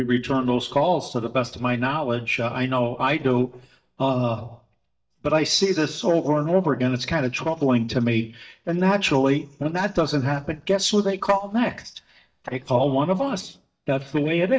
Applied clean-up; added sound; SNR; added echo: neural mask model DeepFilterNet 3.